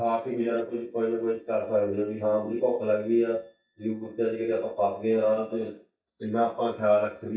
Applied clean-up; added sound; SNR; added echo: neural mask model DeepFilterNet 3.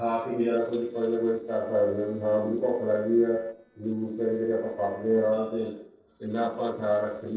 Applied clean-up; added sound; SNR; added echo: neural separator model SepFormer DNS4.